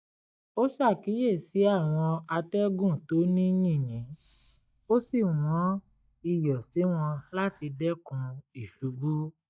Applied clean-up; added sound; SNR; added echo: neural mask model DeepFilterNet 3.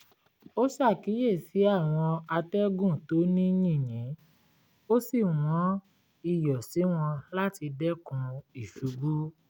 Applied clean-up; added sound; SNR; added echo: none; none; none; none.